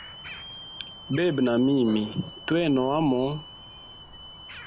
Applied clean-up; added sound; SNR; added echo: none; Hiss / Alarm + Bird vocalization, bird call, bird song; 16 dB; none.